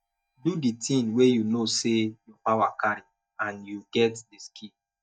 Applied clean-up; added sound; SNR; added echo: neural mask model DeepFilterNet 3.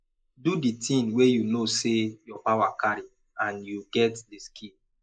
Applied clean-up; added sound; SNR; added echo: neural mask model Resemble Enhance denoiser.